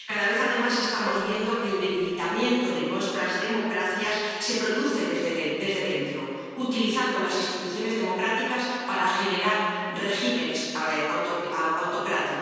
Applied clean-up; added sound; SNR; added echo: none; Keyboard (musical); 13 dB; reverberation time 2.1 s.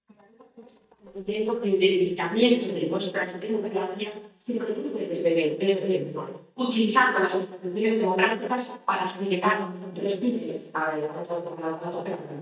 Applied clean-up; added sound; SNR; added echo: neural mask model DeepFilterNet 3.